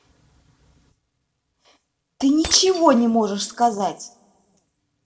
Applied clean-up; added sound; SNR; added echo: none; Shatter; 20 dB; reverberation time 0.4 s.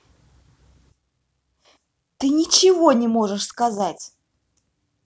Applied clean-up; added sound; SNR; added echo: none; none; none; none.